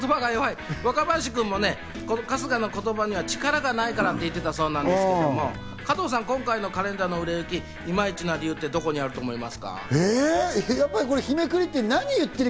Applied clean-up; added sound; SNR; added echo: none; none; none; none.